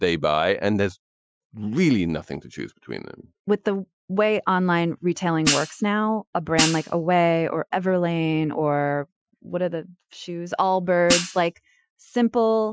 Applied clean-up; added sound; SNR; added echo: classical method Wiener filter.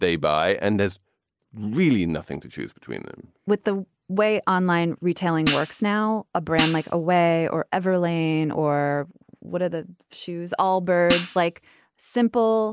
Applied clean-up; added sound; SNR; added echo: none; Hi-hat; 4 dB; none.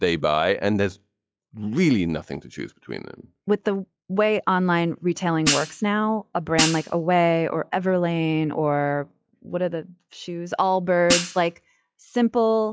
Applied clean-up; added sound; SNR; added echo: classical method log-MMSE.